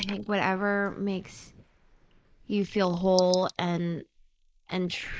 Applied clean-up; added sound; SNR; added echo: neural mask model Resemble Enhance denoiser.